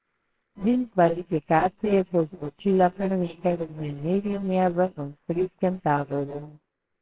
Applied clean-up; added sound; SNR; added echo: neural separator model SepFormer WHAMR!.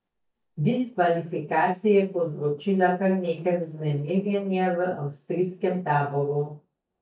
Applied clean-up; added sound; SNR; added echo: neural mask model DeepFilterNet 3.